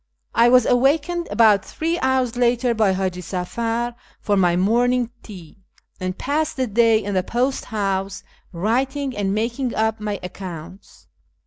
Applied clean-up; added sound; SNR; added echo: none; none; none; none.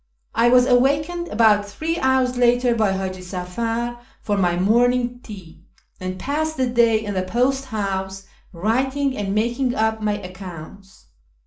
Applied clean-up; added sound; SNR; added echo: none; none; none; reverberation time 0.4 s.